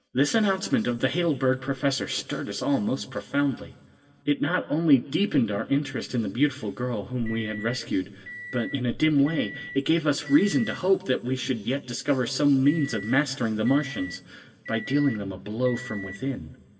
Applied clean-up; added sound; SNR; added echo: none; Microwave oven; 15 dB; reverberation time 2.1 s.